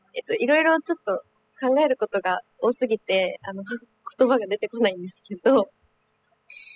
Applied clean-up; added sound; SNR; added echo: classical method spectral subtraction.